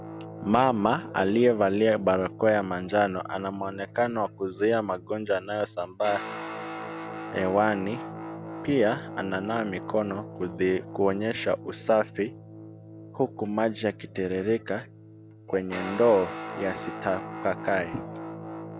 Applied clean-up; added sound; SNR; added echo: none; Guitar; 12 dB; none.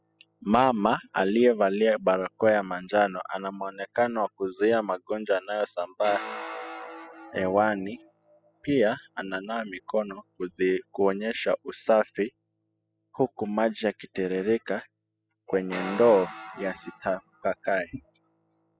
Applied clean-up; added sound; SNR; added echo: classical method spectral subtraction.